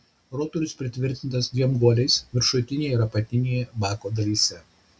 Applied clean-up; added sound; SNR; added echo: none; none; none; none.